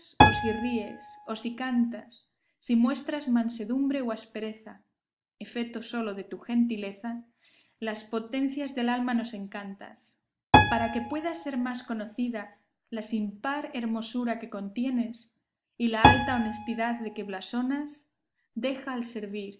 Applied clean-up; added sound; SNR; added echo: none; Piano; -3 dB; none.